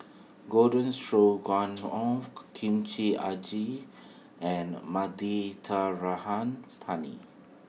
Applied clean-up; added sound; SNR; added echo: none; none; none; none.